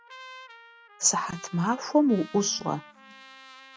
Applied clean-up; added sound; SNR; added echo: none; Trumpet; 20 dB; none.